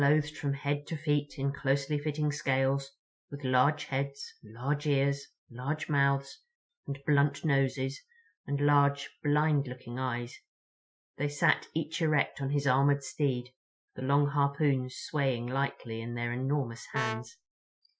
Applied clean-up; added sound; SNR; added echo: classical method Wiener filter.